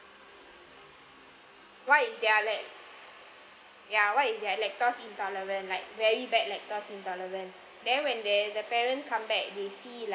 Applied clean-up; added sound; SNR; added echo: none; none; none; none.